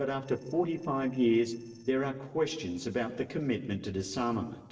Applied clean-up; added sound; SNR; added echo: neural separator model SepFormer DNS4.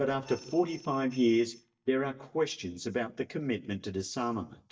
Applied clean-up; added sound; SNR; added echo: neural mask model DeepFilterNet 3.